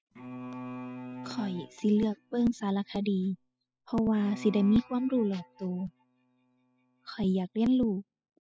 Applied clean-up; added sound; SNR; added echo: classical method spectral subtraction.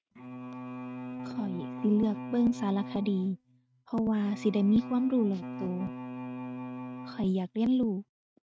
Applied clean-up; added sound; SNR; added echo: neural mask model RNNoise.